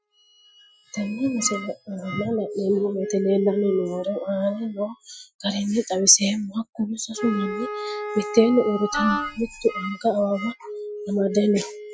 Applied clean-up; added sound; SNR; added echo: classical method Wiener filter.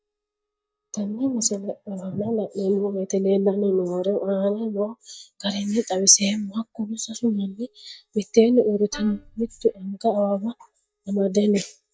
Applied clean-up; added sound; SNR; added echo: neural mask model DeepFilterNet 3.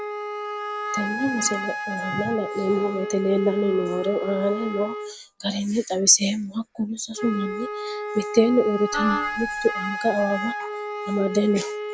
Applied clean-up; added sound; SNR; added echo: none; Wind instrument, woodwind instrument + Wind instrument, woodwind instrument; 6 dB; none.